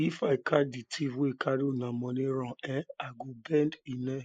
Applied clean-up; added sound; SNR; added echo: neural mask model Resemble Enhance denoiser.